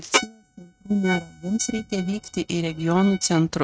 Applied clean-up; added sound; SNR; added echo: neural mask model RNNoise.